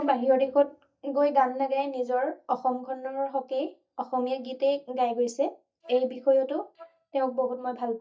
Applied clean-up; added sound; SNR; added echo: neural mask model DeepFilterNet 3.